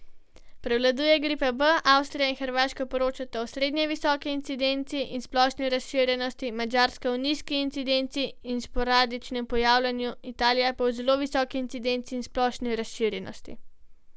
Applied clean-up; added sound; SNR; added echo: none; none; none; none.